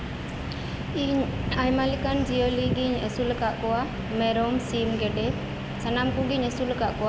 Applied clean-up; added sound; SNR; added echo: none; Bus; 7 dB; none.